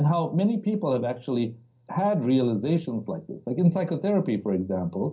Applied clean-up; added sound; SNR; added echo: none; none; none; reverberation time 0.3 s.